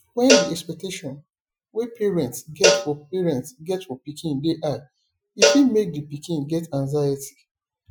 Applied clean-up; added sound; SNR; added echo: classical method Wiener filter.